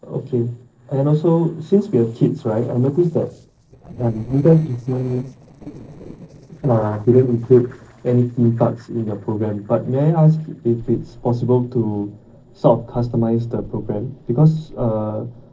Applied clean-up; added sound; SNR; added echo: neural separator model SepFormer DNS4.